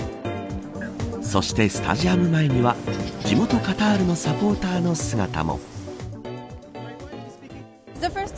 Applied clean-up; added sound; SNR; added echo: none; Water / Bird; 19 dB; none.